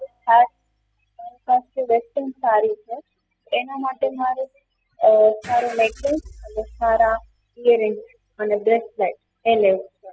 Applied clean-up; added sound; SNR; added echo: classical method spectral subtraction.